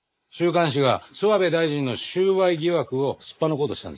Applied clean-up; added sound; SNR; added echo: neural mask model Resemble Enhance denoiser.